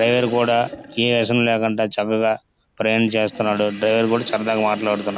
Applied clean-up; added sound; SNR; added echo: none; Sink (filling or washing); 17 dB; none.